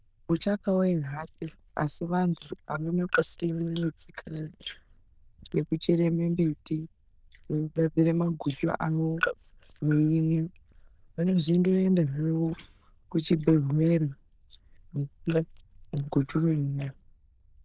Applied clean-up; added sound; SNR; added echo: neural diffusion model UNIVERSE++.